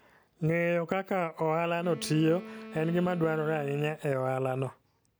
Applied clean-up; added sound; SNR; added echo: none; Wind instrument, woodwind instrument; 16 dB; none.